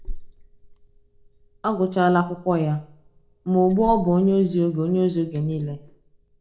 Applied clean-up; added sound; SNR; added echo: none; Liquid; 16 dB; reverberation time 0.3 s.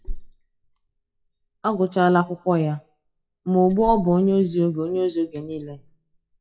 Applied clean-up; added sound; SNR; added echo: classical method WPE with log-MMSE.